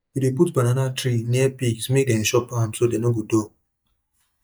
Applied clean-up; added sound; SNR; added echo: neural mask model DeepFilterNet 3.